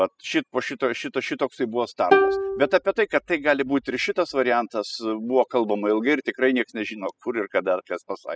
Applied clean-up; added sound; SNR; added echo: classical method spectral subtraction.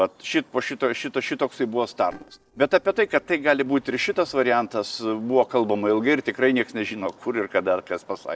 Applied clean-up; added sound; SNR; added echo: neural separator model SepFormer DNS4.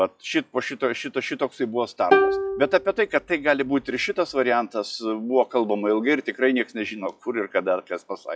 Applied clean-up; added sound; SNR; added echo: classical method log-MMSE.